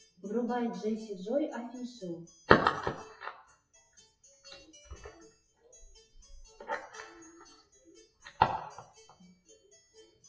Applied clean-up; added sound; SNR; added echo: classical method WPE with log-MMSE.